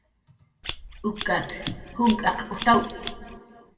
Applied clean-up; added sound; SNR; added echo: none; Scissors; 1 dB; reverberation time 1.7 s.